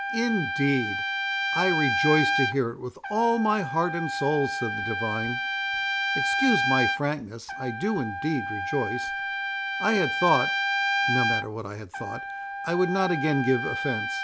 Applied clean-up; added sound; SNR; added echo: none; Trumpet; 1 dB; none.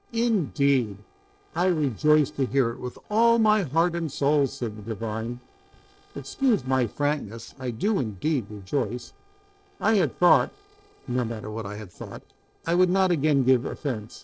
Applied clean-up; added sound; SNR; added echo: neural separator model SepFormer DNS4.